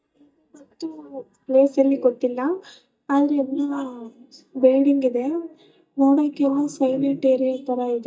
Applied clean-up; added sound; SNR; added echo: neural mask model DeepFilterNet 3.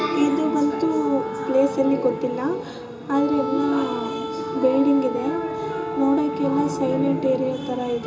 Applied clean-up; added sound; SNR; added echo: none; Wind instrument, woodwind instrument; 8 dB; reverberation time 0.2 s.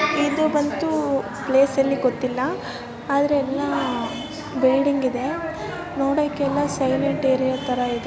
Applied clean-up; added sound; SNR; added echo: none; none; none; none.